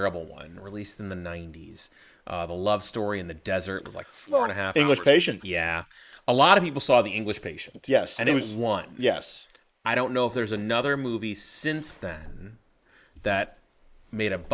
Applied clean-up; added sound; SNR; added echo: neural mask model Resemble Enhance denoiser.